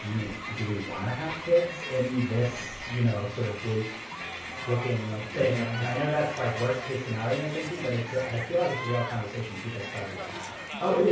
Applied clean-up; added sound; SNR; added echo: none; Crowd; 9 dB; reverberation time 0.6 s.